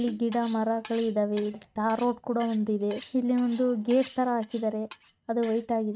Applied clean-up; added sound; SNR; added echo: neural mask model RNNoise.